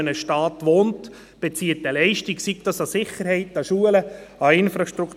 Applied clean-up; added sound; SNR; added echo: none; none; none; none.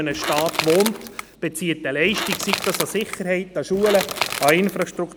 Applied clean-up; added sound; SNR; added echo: none; Crushing / Wood; 6 dB; none.